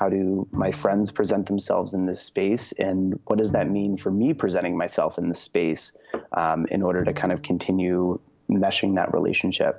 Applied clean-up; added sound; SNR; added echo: none; Bowed string instrument; 17 dB; none.